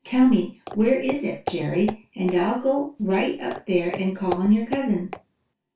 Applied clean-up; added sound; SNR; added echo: none; Walk, footsteps; 14 dB; reverberation time 0.2 s.